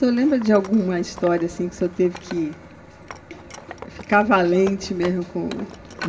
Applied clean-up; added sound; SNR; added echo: none; Wood; 18 dB; reverberation time 2.0 s.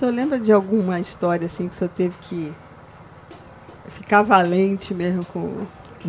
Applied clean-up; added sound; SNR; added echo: none; none; none; none.